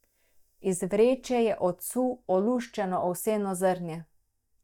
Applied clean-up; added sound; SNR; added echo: neural mask model DeepFilterNet 3.